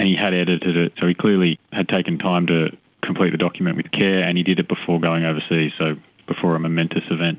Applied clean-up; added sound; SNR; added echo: none; none; none; none.